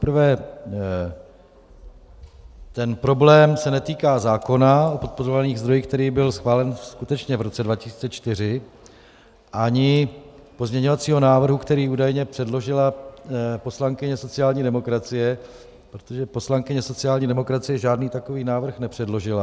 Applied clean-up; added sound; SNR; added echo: none; none; none; none.